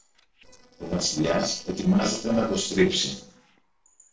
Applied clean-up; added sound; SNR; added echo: neural separator model SepFormer DNS4.